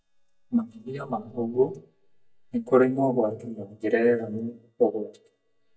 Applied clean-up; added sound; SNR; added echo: neural mask model DeepFilterNet 3.